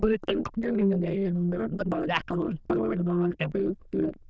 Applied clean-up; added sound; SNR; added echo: neural diffusion model UNIVERSE++.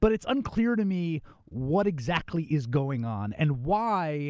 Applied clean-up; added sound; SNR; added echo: none; none; none; none.